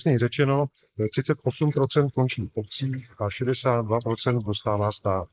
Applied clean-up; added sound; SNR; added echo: neural mask model Resemble Enhance denoiser.